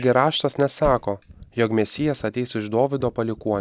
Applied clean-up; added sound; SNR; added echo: none; Fire; 19 dB; none.